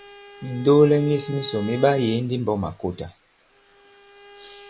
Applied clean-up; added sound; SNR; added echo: none; Bowed string instrument; 18 dB; none.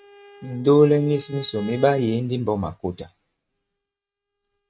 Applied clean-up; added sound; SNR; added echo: neural mask model RNNoise.